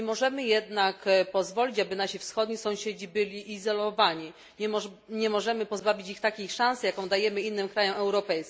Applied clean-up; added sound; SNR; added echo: none; none; none; none.